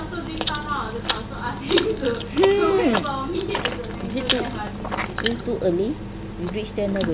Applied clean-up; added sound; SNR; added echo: none; Chewing, mastication; 4 dB; none.